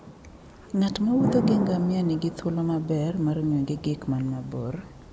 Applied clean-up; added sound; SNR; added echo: none; Thunder / Rain; 8 dB; none.